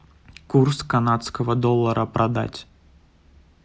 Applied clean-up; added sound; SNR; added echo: none; none; none; none.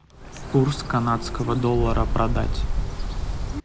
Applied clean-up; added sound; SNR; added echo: none; Bird; 1 dB; none.